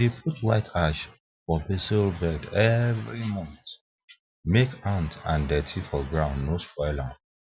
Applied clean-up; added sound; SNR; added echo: none; none; none; none.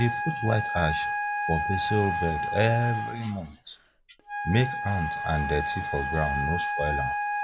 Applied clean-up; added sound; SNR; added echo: none; Wind instrument, woodwind instrument; 2 dB; none.